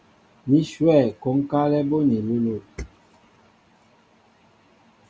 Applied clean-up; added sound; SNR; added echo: none; none; none; none.